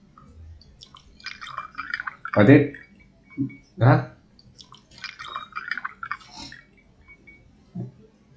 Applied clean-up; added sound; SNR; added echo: classical method log-MMSE.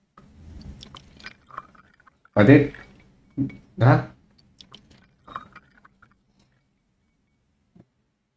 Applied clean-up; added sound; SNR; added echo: neural mask model RNNoise.